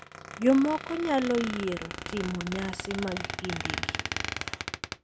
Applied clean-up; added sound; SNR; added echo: none; Squeak; 6 dB; none.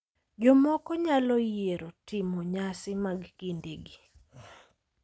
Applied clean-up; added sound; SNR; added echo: none; none; none; none.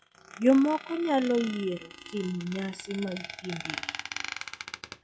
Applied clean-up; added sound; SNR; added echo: classical method log-MMSE.